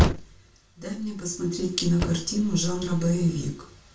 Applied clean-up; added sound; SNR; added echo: none; Slam; 13 dB; reverberation time 0.3 s.